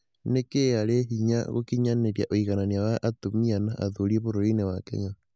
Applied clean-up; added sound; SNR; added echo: none; none; none; none.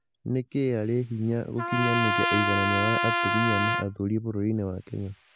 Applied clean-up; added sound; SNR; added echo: none; Trumpet; 1 dB; none.